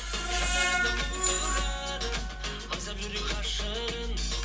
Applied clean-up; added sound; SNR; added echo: none; Screech; 2 dB; reverberation time 0.2 s.